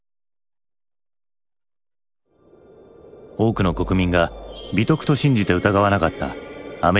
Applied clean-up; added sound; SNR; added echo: none; none; none; none.